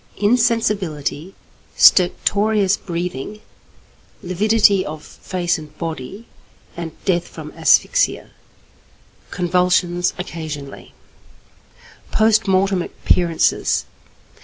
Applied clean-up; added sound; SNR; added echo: none; none; none; none.